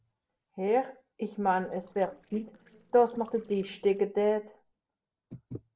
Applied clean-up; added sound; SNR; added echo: neural separator model SepFormer DNS4.